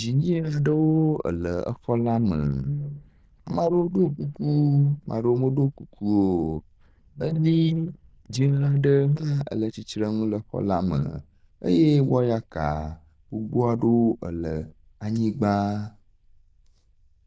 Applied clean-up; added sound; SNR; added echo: neural diffusion model UNIVERSE++.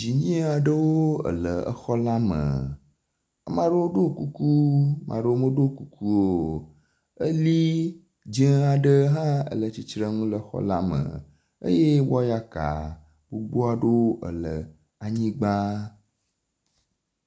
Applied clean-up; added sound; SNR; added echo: none; none; none; none.